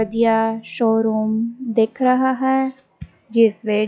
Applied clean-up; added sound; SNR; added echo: classical method log-MMSE.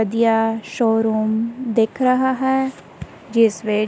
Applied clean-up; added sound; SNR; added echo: none; none; none; none.